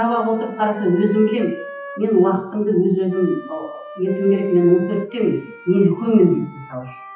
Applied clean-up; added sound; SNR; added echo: classical method WPE with log-MMSE.